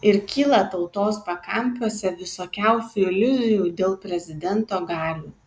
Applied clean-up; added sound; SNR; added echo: none; none; none; none.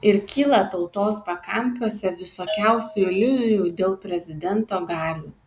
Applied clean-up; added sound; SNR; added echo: none; Bell / Percussion; 17 dB; none.